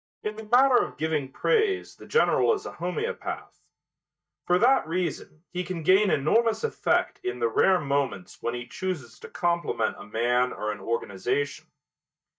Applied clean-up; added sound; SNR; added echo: neural mask model DeepFilterNet 3.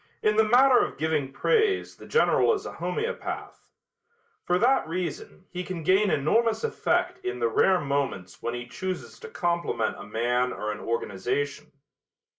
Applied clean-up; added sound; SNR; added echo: neural mask model Resemble Enhance denoiser.